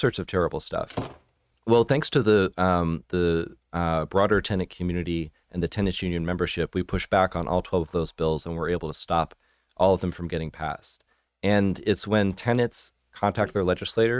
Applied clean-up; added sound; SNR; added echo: neural mask model RNNoise.